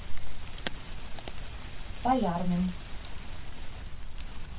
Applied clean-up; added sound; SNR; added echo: none; Rain; 5 dB; reverberation time 0.1 s.